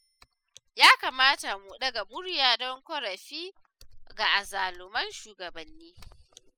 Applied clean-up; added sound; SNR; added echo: classical method spectral subtraction.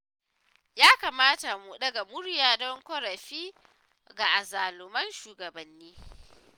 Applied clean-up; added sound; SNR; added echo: none; none; none; none.